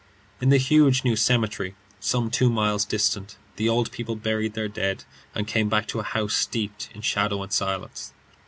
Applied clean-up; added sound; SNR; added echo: none; none; none; none.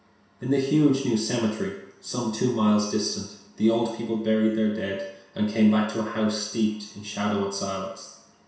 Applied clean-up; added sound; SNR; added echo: none; none; none; reverberation time 0.7 s.